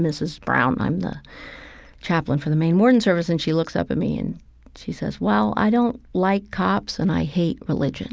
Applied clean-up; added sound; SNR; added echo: none; none; none; none.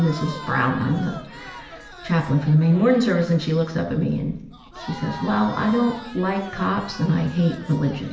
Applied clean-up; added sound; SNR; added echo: none; Crowd; 17 dB; reverberation time 0.8 s.